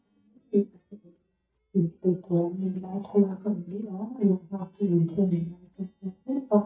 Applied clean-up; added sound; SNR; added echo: neural mask model DeepFilterNet 3.